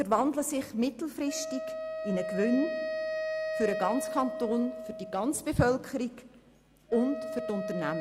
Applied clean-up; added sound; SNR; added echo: none; Wind instrument, woodwind instrument; 6 dB; none.